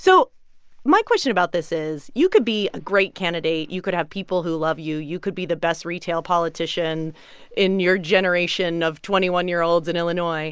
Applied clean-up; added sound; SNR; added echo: none; none; none; none.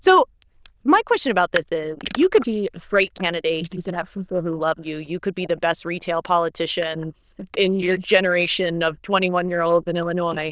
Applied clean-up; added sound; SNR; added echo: neural diffusion model UNIVERSE++.